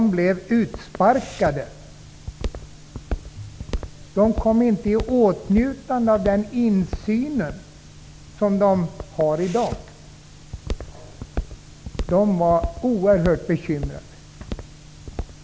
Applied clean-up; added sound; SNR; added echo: none; Walk, footsteps; 12 dB; none.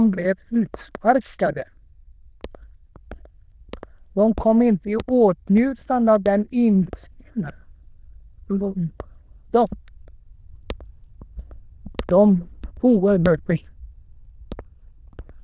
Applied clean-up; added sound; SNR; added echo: neural diffusion model UNIVERSE++.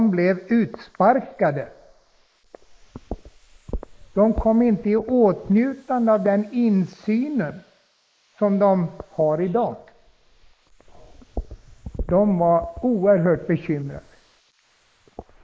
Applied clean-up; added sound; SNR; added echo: neural mask model Resemble Enhance denoiser.